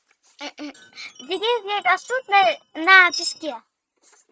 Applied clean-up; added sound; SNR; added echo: neural mask model RNNoise.